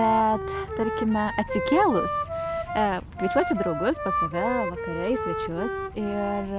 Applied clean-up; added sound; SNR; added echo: none; Wind instrument, woodwind instrument; 4 dB; none.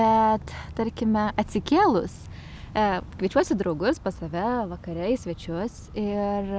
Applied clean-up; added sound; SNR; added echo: none; none; none; none.